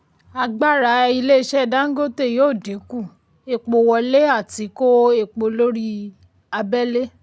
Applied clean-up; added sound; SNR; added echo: none; none; none; none.